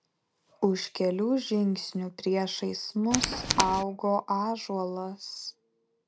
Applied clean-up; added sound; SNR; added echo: none; Tools; 0 dB; none.